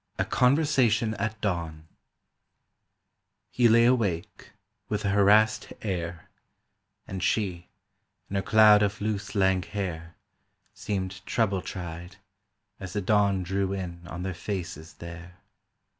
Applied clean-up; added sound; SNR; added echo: none; none; none; none.